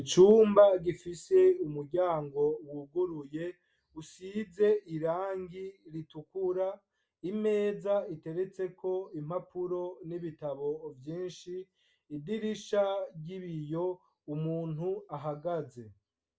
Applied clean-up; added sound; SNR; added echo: none; none; none; none.